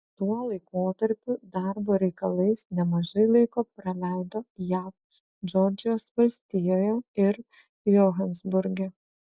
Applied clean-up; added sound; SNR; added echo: none; none; none; none.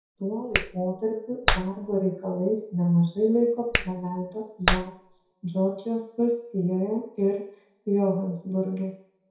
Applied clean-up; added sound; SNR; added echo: none; Clapping; 3 dB; reverberation time 0.6 s.